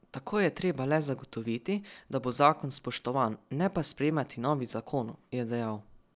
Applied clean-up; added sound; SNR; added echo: none; none; none; none.